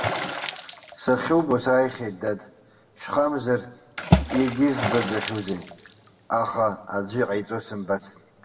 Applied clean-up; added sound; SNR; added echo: none; Water / Splash, splatter; 5 dB; reverberation time 1.2 s.